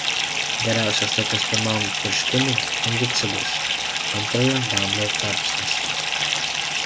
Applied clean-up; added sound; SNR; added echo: none; Fill (with liquid) / Bathtub (filling or washing); -3 dB; none.